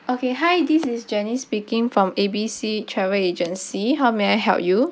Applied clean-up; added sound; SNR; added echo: none; none; none; none.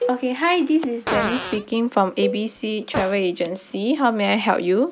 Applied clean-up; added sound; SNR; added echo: none; Fart + Cowbell; 9 dB; none.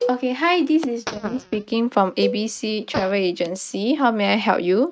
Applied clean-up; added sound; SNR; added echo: neural mask model RNNoise.